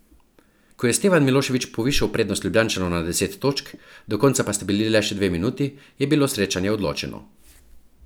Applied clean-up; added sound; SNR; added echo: none; none; none; none.